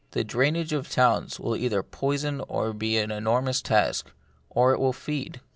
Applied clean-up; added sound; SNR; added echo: none; none; none; none.